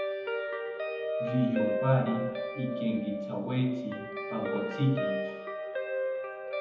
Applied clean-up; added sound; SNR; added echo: none; Guitar; 1 dB; reverberation time 1.1 s.